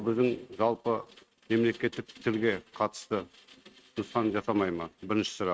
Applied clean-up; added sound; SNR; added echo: neural mask model RNNoise.